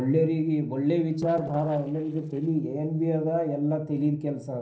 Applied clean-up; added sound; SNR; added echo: neural separator model SepFormer DNS4.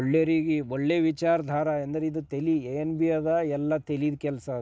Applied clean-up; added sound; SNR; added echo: none; none; none; none.